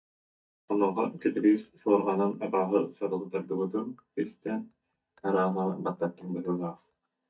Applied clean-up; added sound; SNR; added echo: neural mask model DeepFilterNet 3.